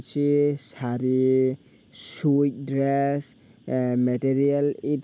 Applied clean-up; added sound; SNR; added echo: none; none; none; none.